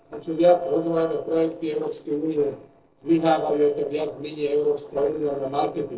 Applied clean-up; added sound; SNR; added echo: neural separator model SepFormer DNS4.